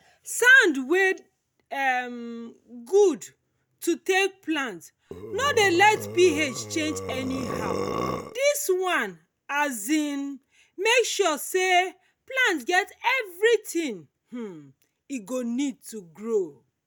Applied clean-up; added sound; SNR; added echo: none; Burping, eructation; 7 dB; none.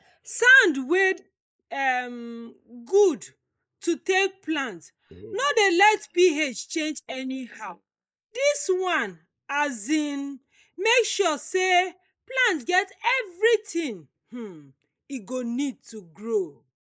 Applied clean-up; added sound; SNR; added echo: neural mask model Resemble Enhance denoiser.